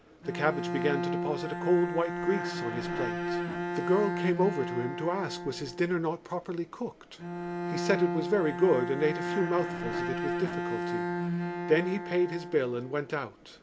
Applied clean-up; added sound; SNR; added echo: none; Bowed string instrument; 3 dB; none.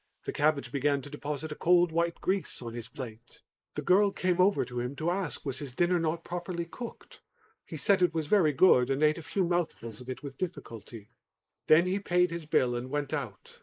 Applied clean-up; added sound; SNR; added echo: neural mask model Resemble Enhance denoiser.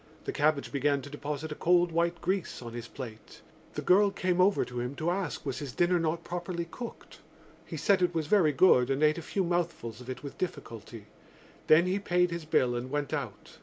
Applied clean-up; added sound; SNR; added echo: none; none; none; none.